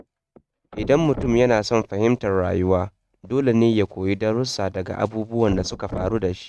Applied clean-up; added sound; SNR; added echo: neural mask model RNNoise.